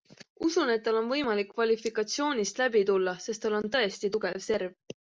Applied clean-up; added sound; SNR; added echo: none; none; none; none.